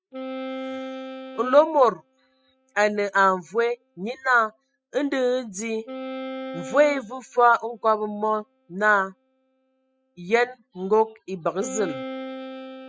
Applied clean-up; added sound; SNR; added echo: classical method spectral subtraction.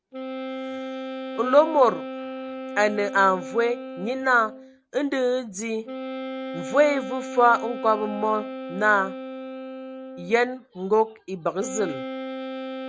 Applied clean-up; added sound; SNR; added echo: none; Wind instrument, woodwind instrument; 10 dB; none.